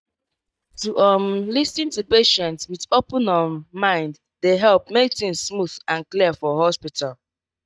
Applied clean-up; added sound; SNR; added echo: neural mask model DeepFilterNet 3.